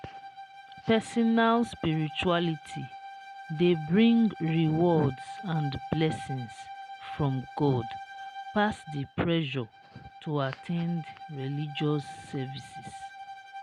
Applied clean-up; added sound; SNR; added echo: none; Bowed string instrument; 14 dB; none.